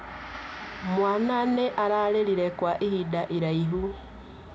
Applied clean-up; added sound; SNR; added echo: none; Gong; 17 dB; none.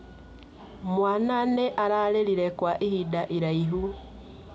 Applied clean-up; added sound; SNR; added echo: none; none; none; none.